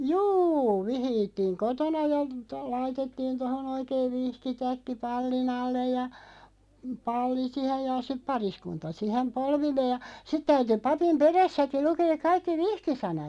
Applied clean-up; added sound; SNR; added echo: none; none; none; none.